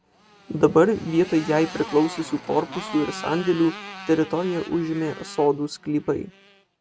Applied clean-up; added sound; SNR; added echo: none; Motorcycle; 15 dB; none.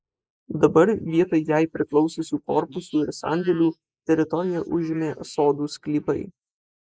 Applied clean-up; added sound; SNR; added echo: neural mask model Resemble Enhance denoiser.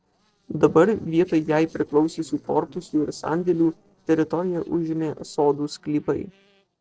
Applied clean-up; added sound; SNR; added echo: neural separator model SepFormer DNS4.